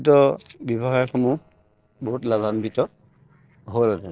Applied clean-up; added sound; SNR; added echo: neural separator model SepFormer DNS4.